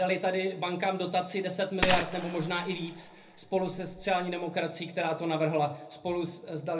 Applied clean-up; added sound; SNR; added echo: none; Gunshot, gunfire; 5 dB; reverberation time 0.3 s.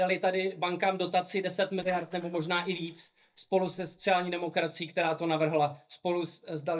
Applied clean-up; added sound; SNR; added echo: neural mask model DeepFilterNet 3.